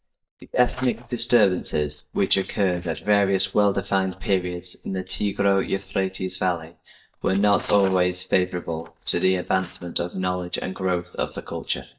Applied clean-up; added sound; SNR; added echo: neural mask model DeepFilterNet 3.